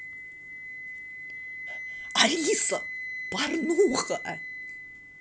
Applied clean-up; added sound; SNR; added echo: none; Wind instrument, woodwind instrument; 9 dB; none.